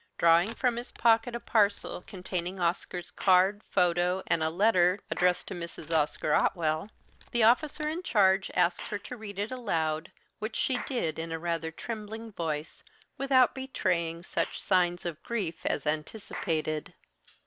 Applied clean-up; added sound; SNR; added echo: none; Camera + Clapping / Chirp, tweet; 19 dB; none.